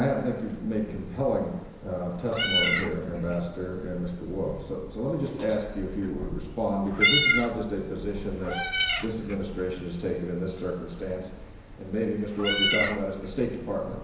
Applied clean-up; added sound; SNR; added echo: none; Meow; 2 dB; reverberation time 1.0 s.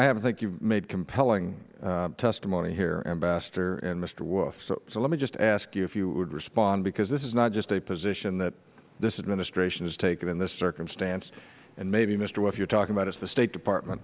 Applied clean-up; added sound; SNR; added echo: none; none; none; none.